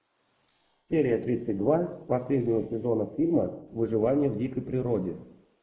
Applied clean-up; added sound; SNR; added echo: neural mask model Resemble Enhance denoiser.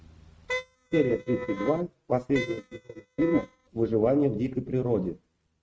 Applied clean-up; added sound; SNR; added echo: neural mask model RNNoise.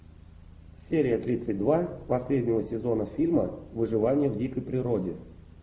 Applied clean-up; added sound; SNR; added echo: none; none; none; none.